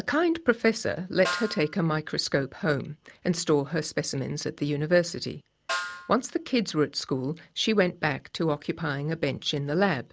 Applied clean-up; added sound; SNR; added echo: none; Snare drum; 11 dB; none.